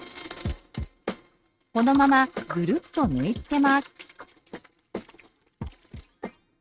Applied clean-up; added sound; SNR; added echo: neural mask model RNNoise.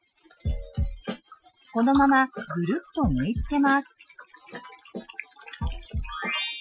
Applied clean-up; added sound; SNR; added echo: classical method Wiener filter.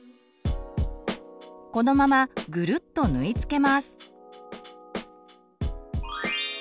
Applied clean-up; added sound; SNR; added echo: none; none; none; none.